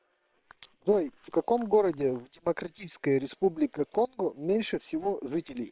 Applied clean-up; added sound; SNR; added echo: neural separator model SepFormer WHAM!.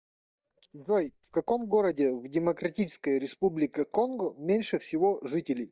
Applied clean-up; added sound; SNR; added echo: neural mask model DeepFilterNet 3.